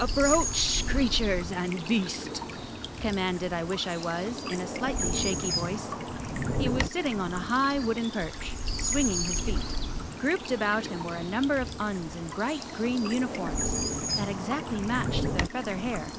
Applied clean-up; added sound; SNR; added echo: none; Stream / Bird vocalization, bird call, bird song; 1 dB; none.